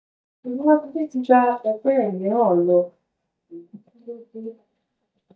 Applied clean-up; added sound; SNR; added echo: neural mask model DeepFilterNet 3.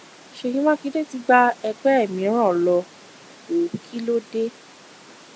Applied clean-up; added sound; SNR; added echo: none; none; none; none.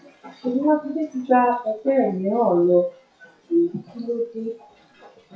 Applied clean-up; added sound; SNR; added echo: classical method WPE with log-MMSE.